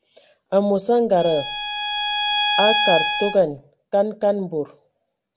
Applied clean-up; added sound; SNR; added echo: none; Bowed string instrument; 1 dB; none.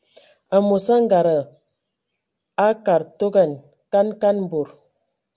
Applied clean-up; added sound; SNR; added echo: none; none; none; none.